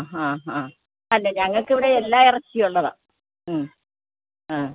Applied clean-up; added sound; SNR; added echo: none; none; none; none.